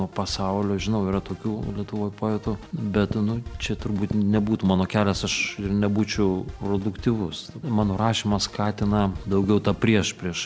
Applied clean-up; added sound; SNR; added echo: none; Drum kit; 17 dB; none.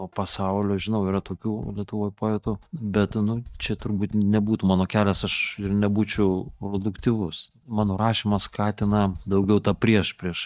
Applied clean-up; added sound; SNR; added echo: neural mask model DeepFilterNet 3.